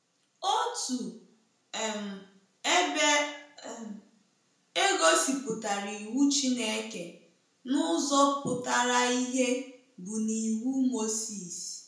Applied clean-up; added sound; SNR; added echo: none; none; none; reverberation time 0.5 s.